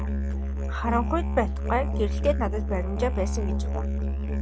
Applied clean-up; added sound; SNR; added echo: none; Musical instrument; -3 dB; none.